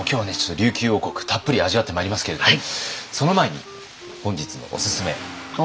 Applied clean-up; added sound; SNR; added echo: none; Accelerating, revving, vroom + Wind instrument, woodwind instrument; 16 dB; none.